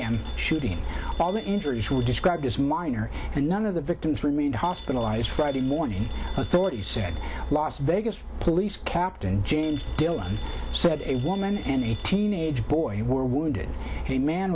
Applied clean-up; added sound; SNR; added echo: none; Telephone; 18 dB; none.